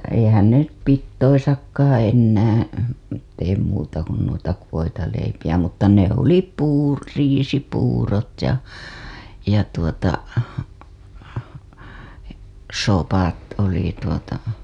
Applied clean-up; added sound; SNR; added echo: none; none; none; none.